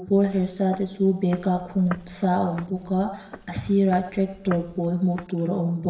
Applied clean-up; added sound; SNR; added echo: none; Walk, footsteps; 19 dB; reverberation time 1.0 s.